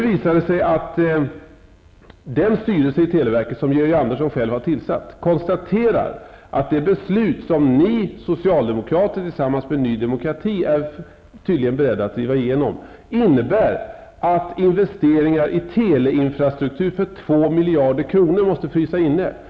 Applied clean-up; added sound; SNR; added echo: none; none; none; none.